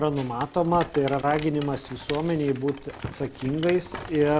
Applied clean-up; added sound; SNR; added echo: none; Rattle; 14 dB; none.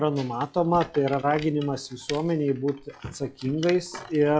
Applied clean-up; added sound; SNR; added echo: classical method log-MMSE.